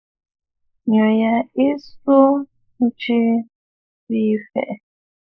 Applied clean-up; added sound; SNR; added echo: neural mask model Resemble Enhance denoiser.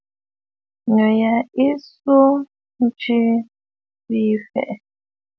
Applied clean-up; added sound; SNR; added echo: none; none; none; none.